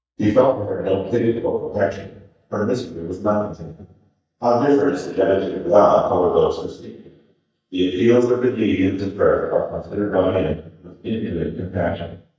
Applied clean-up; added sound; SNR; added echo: neural mask model DeepFilterNet 3.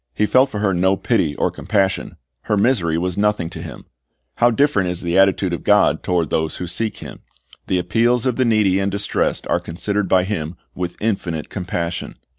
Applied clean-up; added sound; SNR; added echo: none; none; none; none.